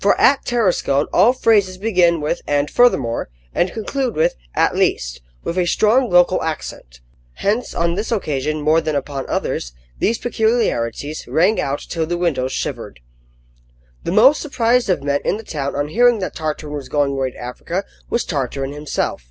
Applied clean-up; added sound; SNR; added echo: none; none; none; none.